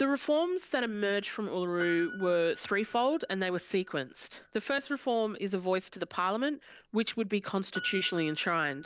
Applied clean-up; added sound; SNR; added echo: none; Piano; 17 dB; none.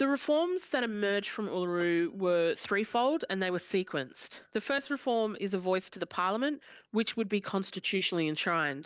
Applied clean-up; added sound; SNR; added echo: neural mask model DeepFilterNet 3.